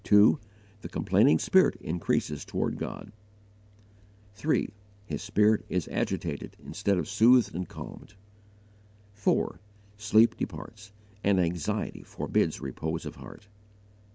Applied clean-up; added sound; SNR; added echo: none; none; none; none.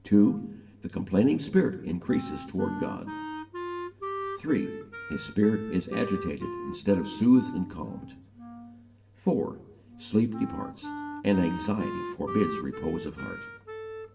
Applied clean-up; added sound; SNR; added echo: none; Wind instrument, woodwind instrument; 11 dB; reverberation time 0.8 s.